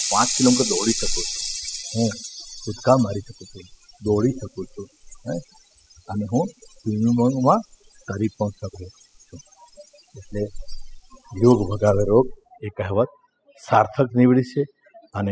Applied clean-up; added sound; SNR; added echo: classical method spectral subtraction.